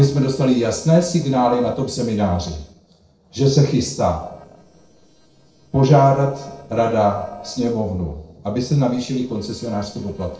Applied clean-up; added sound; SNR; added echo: neural separator model SepFormer DNS4.